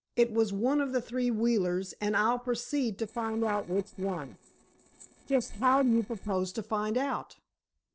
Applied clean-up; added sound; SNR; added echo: neural separator model SepFormer DNS4.